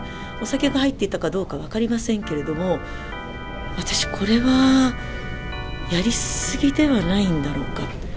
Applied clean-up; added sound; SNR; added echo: none; Organ; 14 dB; none.